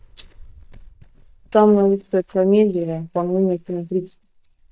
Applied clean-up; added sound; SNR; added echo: neural mask model DeepFilterNet 3.